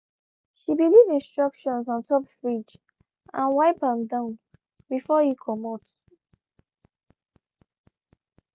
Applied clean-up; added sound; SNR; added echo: none; none; none; none.